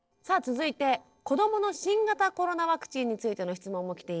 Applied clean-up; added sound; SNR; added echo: neural separator model SepFormer DNS4.